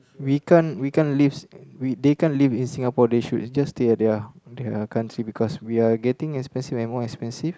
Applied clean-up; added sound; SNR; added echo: none; none; none; none.